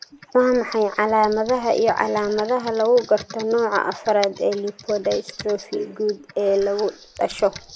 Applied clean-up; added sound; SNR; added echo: none; Computer keyboard; 18 dB; none.